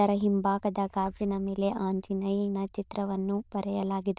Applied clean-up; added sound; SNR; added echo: neural diffusion model UNIVERSE++.